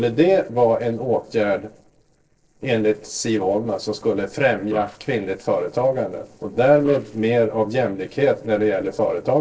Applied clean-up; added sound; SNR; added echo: neural separator model SepFormer DNS4.